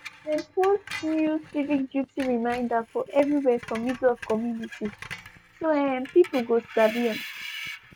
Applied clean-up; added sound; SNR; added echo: none; Screech; 15 dB; none.